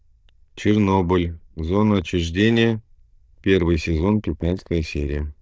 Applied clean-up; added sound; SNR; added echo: neural diffusion model UNIVERSE++.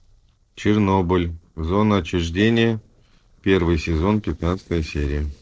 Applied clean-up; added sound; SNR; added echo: neural separator model SepFormer DNS4.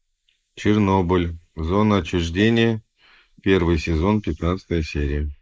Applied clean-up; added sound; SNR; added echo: neural mask model Resemble Enhance denoiser.